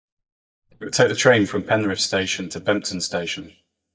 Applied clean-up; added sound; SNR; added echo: neural mask model DeepFilterNet 3.